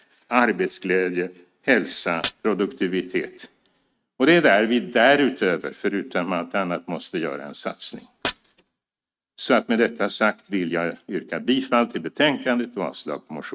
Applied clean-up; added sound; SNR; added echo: neural mask model RNNoise.